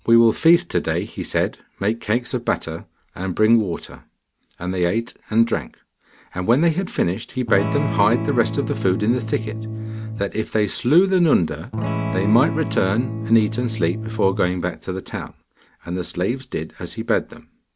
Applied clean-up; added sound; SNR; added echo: none; Electric guitar / Strum; 5 dB; none.